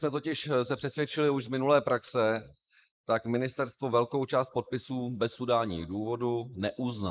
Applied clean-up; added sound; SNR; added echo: neural mask model Resemble Enhance denoiser.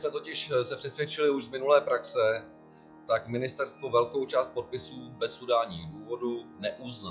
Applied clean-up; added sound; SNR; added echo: classical method log-MMSE.